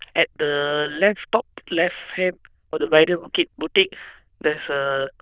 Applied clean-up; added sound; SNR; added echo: neural diffusion model UNIVERSE++.